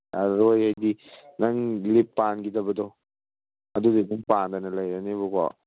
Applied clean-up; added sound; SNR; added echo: none; none; none; none.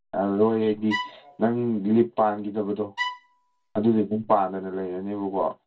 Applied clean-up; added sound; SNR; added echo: none; Bowed string instrument; 10 dB; reverberation time 0.1 s.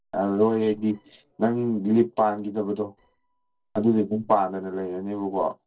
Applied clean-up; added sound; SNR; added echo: neural separator model SepFormer DNS4.